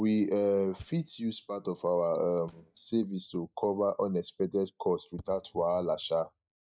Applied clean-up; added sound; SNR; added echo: neural mask model DeepFilterNet 3.